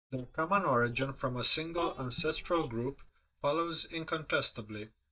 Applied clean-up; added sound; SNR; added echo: neural mask model DeepFilterNet 3.